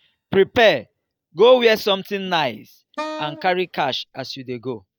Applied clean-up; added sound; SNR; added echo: neural mask model DeepFilterNet 3.